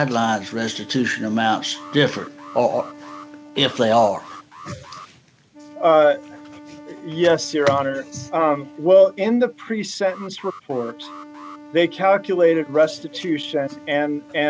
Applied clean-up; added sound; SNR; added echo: none; Alarm + Wind instrument, woodwind instrument; 20 dB; none.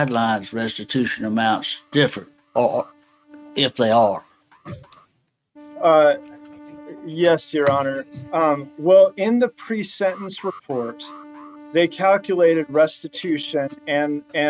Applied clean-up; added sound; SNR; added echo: neural mask model RNNoise.